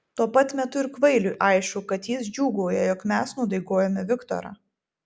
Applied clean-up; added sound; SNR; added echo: none; none; none; none.